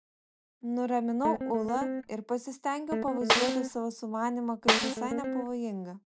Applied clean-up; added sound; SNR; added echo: none; Snare drum + Guitar; -1 dB; none.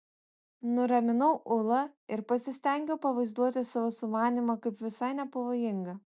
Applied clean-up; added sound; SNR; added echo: none; none; none; none.